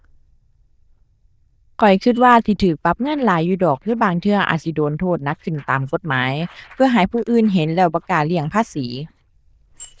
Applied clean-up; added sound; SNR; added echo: neural diffusion model UNIVERSE++.